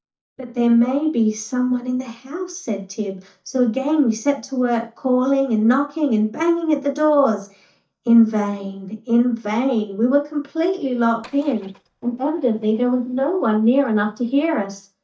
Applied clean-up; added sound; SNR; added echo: neural mask model DeepFilterNet 3.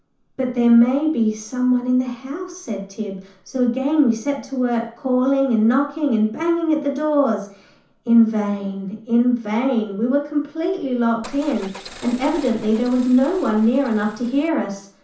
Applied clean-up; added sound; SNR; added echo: none; Car; 19 dB; reverberation time 0.9 s.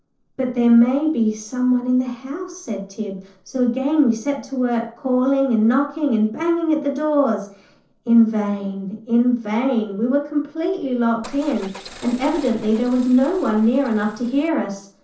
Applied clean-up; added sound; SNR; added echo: neural separator model SepFormer DNS4.